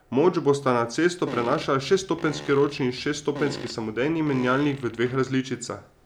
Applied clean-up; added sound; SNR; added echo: none; Fart; 15 dB; none.